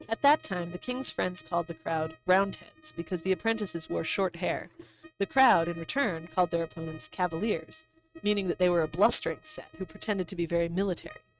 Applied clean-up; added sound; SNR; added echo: neural mask model RNNoise.